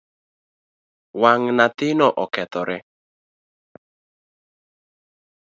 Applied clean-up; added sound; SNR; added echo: none; none; none; none.